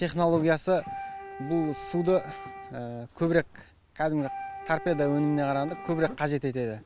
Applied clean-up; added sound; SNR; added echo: none; Wind instrument, woodwind instrument; 14 dB; none.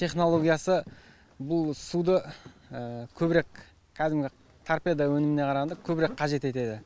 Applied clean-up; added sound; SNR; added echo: none; none; none; none.